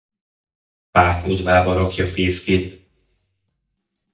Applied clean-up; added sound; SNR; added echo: neural mask model DeepFilterNet 3.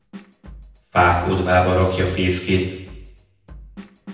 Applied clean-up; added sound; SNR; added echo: none; Drum kit; 20 dB; reverberation time 0.9 s.